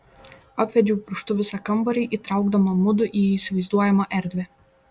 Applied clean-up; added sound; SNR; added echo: none; none; none; none.